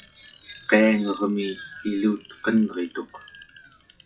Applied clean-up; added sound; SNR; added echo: classical method WPE with log-MMSE.